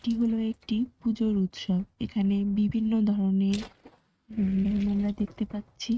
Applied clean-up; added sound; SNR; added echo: neural mask model RNNoise.